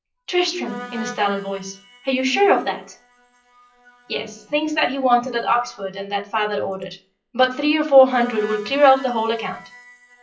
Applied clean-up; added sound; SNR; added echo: classical method WPE with log-MMSE.